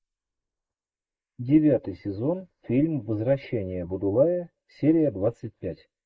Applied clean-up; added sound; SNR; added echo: neural mask model Resemble Enhance denoiser.